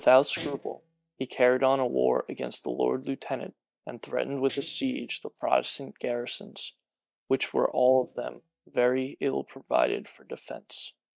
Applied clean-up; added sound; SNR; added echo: neural mask model DeepFilterNet 3.